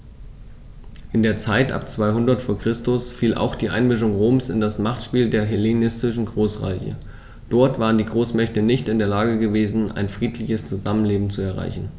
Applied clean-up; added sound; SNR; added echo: none; none; none; none.